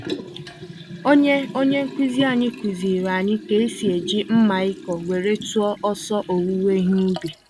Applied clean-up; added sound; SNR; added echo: none; Liquid; 13 dB; none.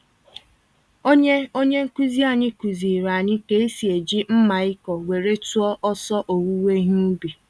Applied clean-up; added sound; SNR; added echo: none; none; none; none.